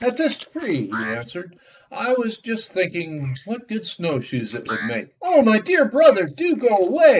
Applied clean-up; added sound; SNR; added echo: neural mask model Resemble Enhance denoiser.